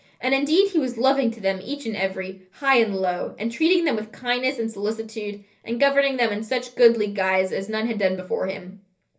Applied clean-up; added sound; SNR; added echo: none; none; none; reverberation time 0.3 s.